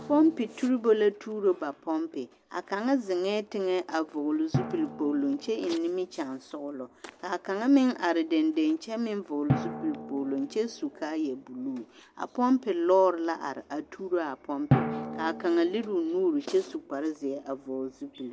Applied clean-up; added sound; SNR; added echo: none; Drum; 10 dB; none.